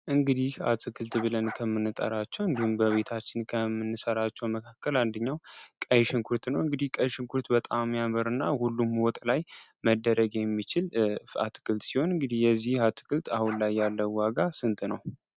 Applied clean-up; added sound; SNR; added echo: neural mask model RNNoise.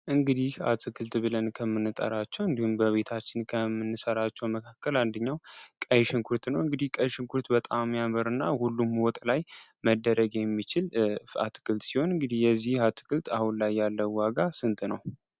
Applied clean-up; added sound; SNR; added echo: none; none; none; none.